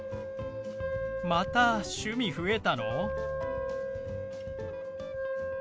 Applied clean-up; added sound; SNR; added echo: none; Wind instrument, woodwind instrument; 3 dB; none.